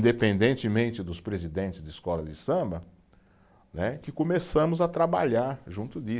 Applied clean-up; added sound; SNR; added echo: none; none; none; none.